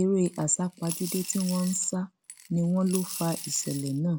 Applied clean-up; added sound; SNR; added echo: none; Coin (dropping) / Glass; 12 dB; none.